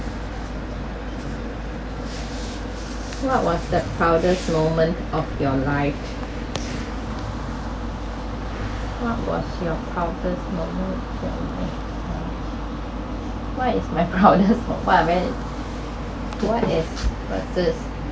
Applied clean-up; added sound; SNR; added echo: none; none; none; none.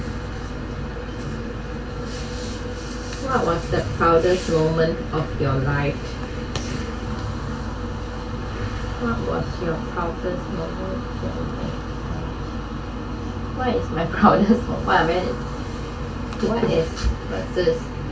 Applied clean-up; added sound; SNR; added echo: none; none; none; reverberation time 0.2 s.